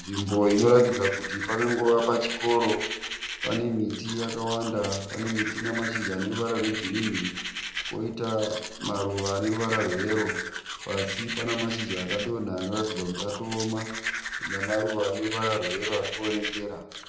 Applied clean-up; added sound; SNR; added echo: none; Domestic sounds, home sounds; 7 dB; reverberation time 0.7 s.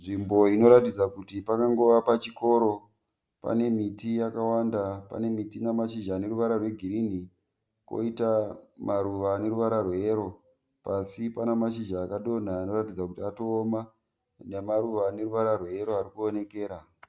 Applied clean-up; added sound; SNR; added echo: none; none; none; none.